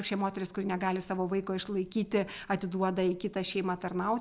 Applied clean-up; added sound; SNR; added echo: none; none; none; none.